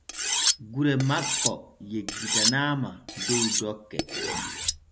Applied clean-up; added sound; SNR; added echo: none; Cutlery, silverware; -1 dB; none.